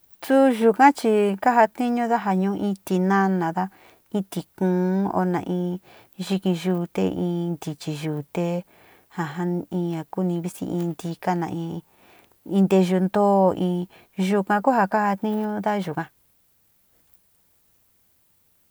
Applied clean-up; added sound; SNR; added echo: none; none; none; none.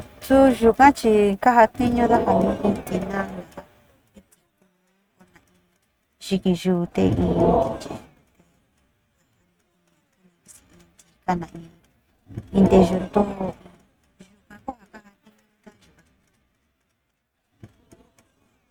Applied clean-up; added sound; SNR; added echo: neural mask model RNNoise.